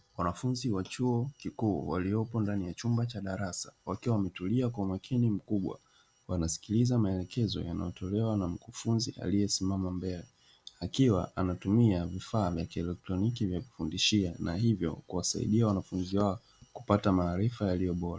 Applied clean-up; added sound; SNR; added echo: none; none; none; none.